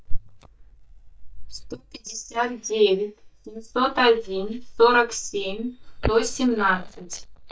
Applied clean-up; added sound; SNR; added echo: neural mask model DeepFilterNet 3.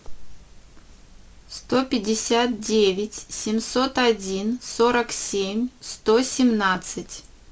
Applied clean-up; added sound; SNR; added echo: none; none; none; none.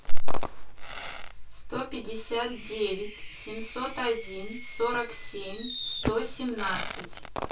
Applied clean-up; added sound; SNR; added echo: none; Fireworks; 10 dB; reverberation time 0.2 s.